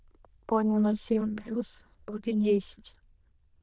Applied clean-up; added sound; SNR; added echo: neural diffusion model UNIVERSE++.